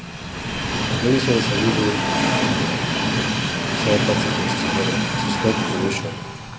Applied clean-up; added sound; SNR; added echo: none; Train; -4 dB; none.